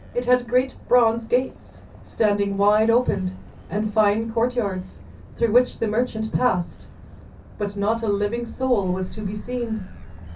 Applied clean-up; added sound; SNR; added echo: none; Motor vehicle (road); 16 dB; reverberation time 0.3 s.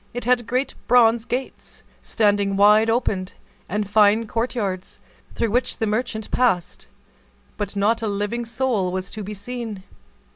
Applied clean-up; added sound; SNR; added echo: none; none; none; none.